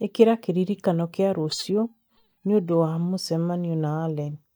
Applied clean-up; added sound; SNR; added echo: neural mask model DeepFilterNet 3.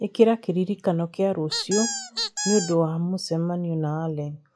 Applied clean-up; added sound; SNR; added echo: classical method log-MMSE.